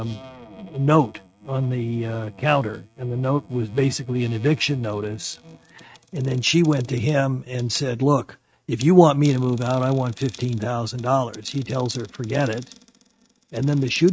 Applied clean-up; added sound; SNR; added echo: neural mask model RNNoise.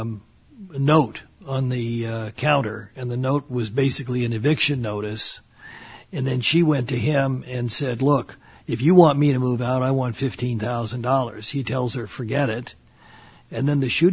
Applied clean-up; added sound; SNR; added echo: none; none; none; none.